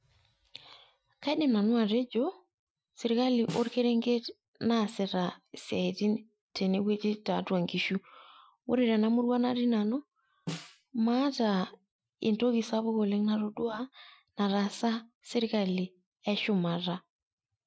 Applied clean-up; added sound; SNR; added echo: classical method Wiener filter.